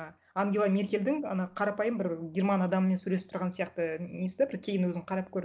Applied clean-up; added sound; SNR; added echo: none; none; none; none.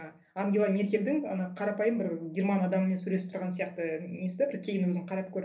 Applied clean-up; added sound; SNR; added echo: none; none; none; reverberation time 0.3 s.